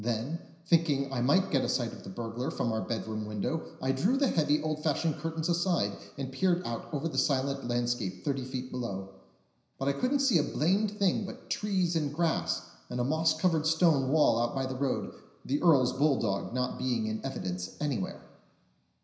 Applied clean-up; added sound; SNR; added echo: none; none; none; reverberation time 0.9 s.